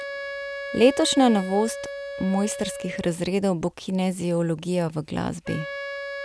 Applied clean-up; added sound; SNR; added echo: none; Wind instrument, woodwind instrument; 11 dB; none.